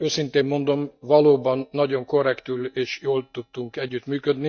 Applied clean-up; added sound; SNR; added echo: neural mask model DeepFilterNet 3.